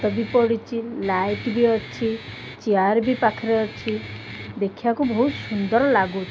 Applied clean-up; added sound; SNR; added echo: none; Guitar; 15 dB; none.